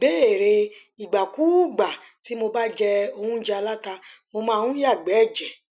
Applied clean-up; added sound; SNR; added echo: none; none; none; none.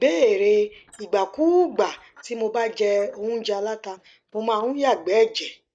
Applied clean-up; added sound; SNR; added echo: neural mask model DeepFilterNet 3.